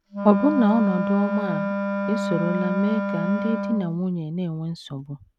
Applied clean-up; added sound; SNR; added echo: none; Wind instrument, woodwind instrument; 3 dB; none.